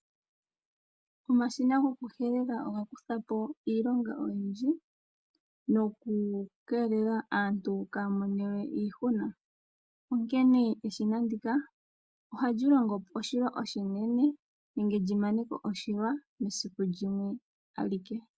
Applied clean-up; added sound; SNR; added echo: none; none; none; none.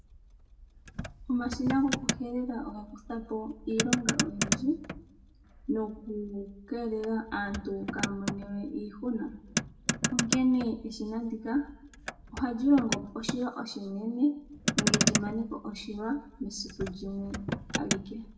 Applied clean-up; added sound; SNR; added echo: none; Motor vehicle (road); 3 dB; reverberation time 0.6 s.